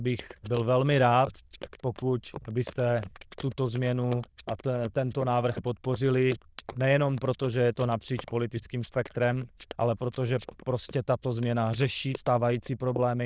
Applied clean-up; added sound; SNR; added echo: neural diffusion model UNIVERSE++.